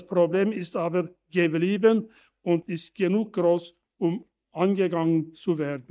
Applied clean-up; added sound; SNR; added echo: neural mask model DeepFilterNet 3.